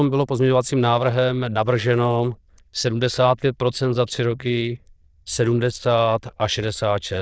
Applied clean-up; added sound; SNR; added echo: neural diffusion model UNIVERSE++.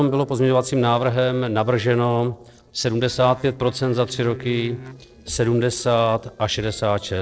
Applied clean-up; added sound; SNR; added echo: neural separator model SepFormer DNS4.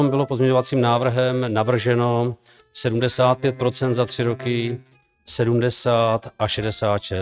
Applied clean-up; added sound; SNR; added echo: neural mask model RNNoise.